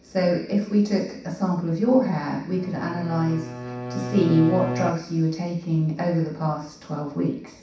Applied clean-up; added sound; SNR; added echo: none; Bowed string instrument; 8 dB; reverberation time 0.7 s.